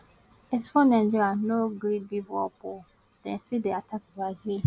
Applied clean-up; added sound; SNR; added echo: none; none; none; none.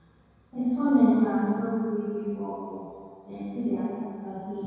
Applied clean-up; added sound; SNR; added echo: none; none; none; reverberation time 2.0 s.